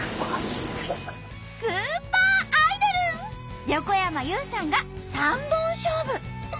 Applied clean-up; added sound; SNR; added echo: none; none; none; none.